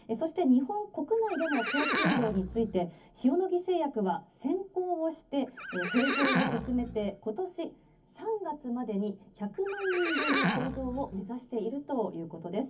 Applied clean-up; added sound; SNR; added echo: none; Livestock, farm animals, working animals; 2 dB; reverberation time 0.3 s.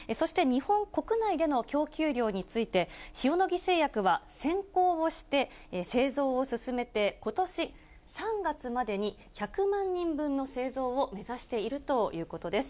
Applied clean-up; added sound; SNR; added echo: none; none; none; none.